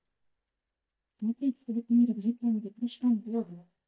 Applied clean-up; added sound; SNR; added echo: neural mask model DeepFilterNet 3.